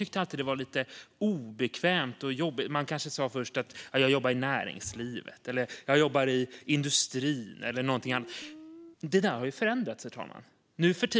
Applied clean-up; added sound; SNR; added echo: none; Guitar; 18 dB; none.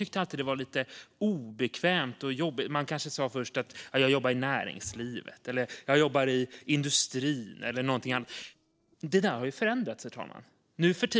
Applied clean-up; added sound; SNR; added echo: neural separator model SepFormer DNS4.